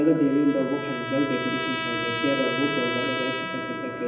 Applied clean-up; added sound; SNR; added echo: none; Trumpet; 5 dB; reverberation time 0.8 s.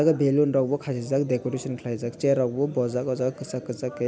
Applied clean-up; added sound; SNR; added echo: none; none; none; none.